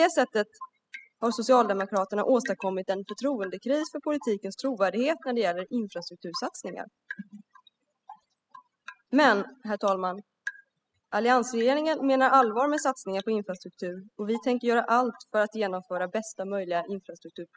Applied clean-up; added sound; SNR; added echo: classical method spectral subtraction.